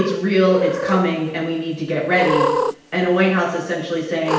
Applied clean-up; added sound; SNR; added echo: none; Cat; 6 dB; reverberation time 0.9 s.